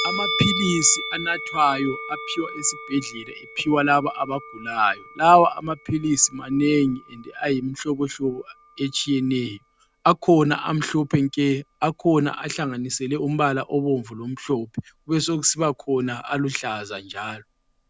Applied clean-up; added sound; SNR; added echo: none; Musical instrument; 13 dB; none.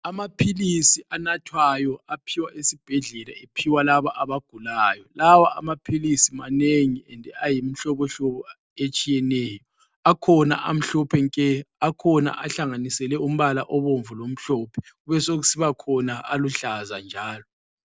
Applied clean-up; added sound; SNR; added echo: none; none; none; none.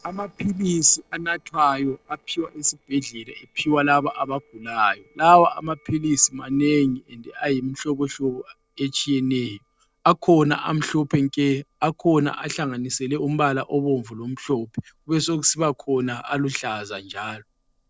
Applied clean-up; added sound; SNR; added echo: neural separator model SepFormer DNS4.